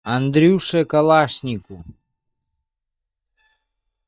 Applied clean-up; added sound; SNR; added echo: neural mask model DeepFilterNet 3.